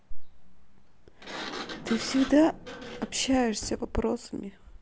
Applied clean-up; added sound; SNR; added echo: none; Sliding door; 13 dB; none.